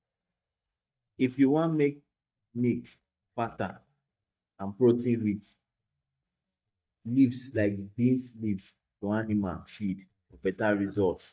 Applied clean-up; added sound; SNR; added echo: neural mask model DeepFilterNet 3.